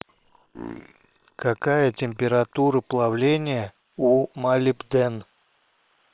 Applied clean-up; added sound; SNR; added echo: neural separator model SepFormer WHAM!.